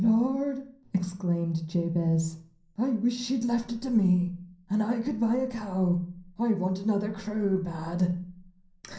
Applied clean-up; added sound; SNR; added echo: none; none; none; reverberation time 0.6 s.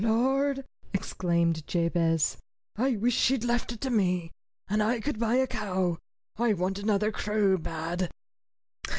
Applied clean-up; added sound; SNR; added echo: none; none; none; none.